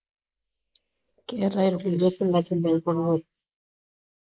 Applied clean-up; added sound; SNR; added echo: neural mask model Resemble Enhance denoiser.